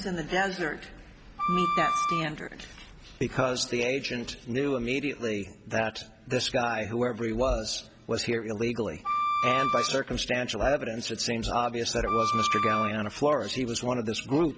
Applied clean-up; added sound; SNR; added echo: none; Wind instrument, woodwind instrument; 0 dB; none.